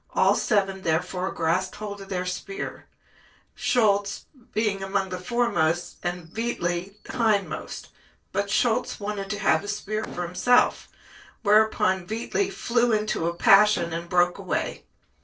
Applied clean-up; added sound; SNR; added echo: neural separator model SepFormer DNS4.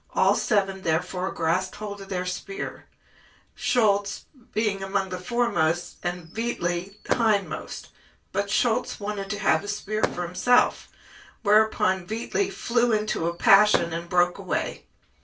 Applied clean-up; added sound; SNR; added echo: none; Fireworks; 11 dB; reverberation time 0.2 s.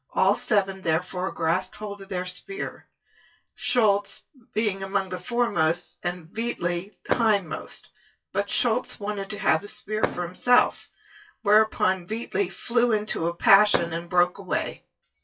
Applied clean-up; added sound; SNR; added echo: classical method WPE with log-MMSE.